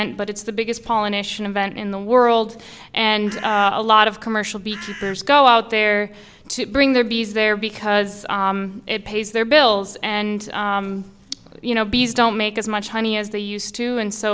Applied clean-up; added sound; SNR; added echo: none; Bird; 15 dB; none.